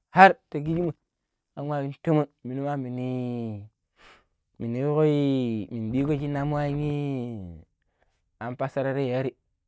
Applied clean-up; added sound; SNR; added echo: neural mask model DeepFilterNet 3.